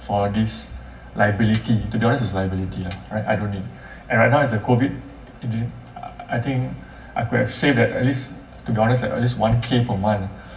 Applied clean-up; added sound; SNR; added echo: none; none; none; reverberation time 0.2 s.